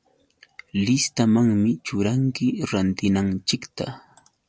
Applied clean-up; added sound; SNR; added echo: none; none; none; none.